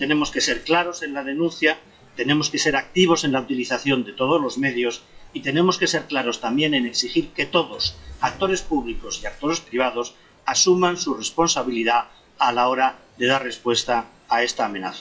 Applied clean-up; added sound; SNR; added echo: classical method WPE with log-MMSE.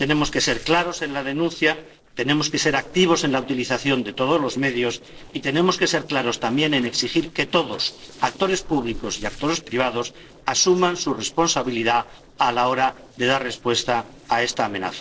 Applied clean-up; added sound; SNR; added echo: neural separator model SepFormer DNS4.